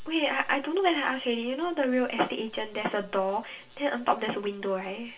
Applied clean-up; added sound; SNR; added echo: none; none; none; reverberation time 0.2 s.